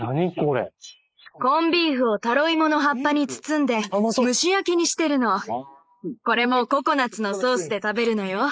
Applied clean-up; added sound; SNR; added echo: neural mask model Resemble Enhance denoiser.